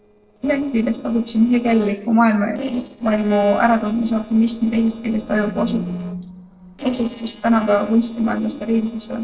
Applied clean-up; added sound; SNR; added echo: neural separator model SepFormer DNS4.